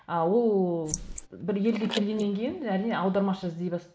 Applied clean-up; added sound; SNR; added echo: neural mask model Resemble Enhance denoiser.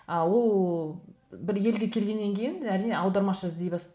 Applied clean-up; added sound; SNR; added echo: none; none; none; none.